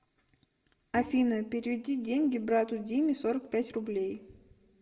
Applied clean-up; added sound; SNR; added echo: none; Bowed string instrument; 18 dB; reverberation time 0.9 s.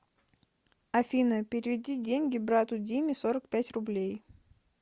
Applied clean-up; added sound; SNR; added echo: none; none; none; none.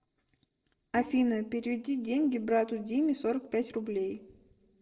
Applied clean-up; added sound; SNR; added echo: neural separator model SepFormer DNS4.